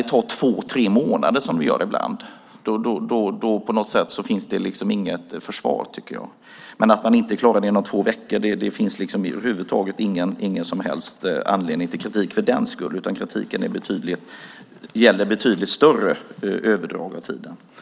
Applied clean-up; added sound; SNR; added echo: none; none; none; none.